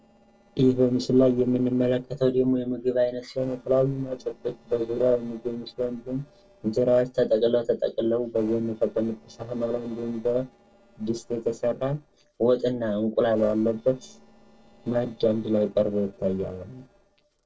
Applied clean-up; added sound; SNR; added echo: neural separator model SepFormer DNS4.